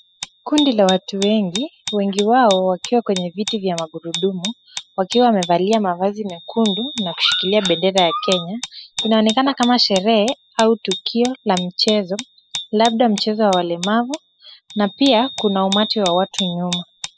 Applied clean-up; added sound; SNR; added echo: classical method spectral subtraction.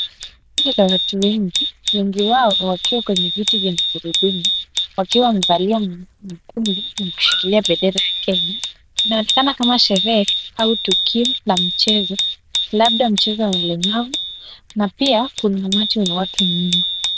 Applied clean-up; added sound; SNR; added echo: neural diffusion model UNIVERSE++.